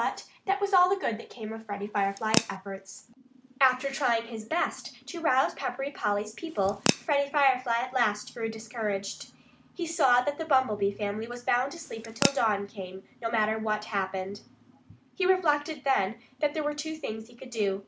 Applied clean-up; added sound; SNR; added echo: none; Crack / Crackle; 1 dB; none.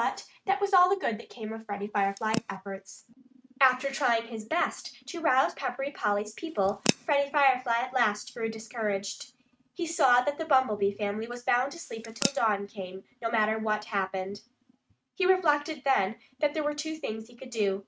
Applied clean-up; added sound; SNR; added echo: neural mask model RNNoise.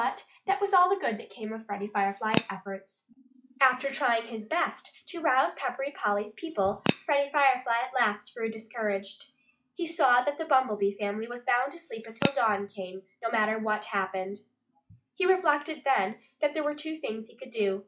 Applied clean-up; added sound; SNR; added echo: classical method log-MMSE.